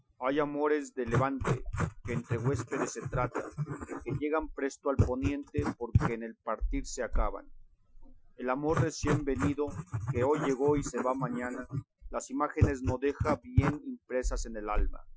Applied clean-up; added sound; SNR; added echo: classical method Wiener filter.